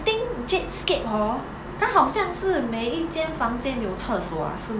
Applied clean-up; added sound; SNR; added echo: none; none; none; none.